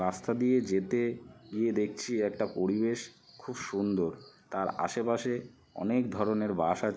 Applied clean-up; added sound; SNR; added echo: none; none; none; none.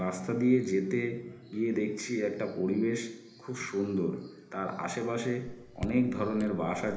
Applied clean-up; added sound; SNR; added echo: none; Raindrop / Drip; 13 dB; reverberation time 1.0 s.